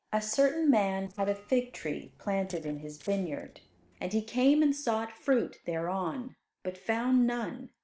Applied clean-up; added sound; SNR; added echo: neural separator model SepFormer DNS4.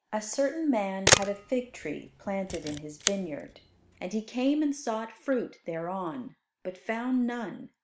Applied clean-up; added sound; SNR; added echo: none; Camera; -1 dB; none.